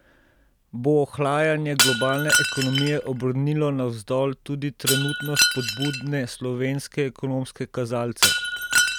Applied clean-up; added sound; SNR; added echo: none; Shatter; 2 dB; none.